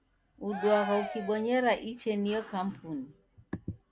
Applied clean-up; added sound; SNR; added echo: none; Cheering; 10 dB; none.